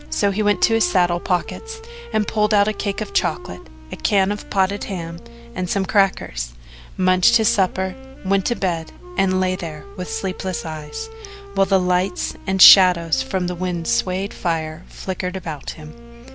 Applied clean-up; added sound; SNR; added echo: none; Wind instrument, woodwind instrument; 18 dB; none.